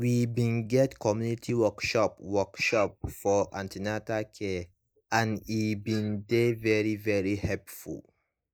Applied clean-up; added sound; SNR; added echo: neural mask model Resemble Enhance denoiser.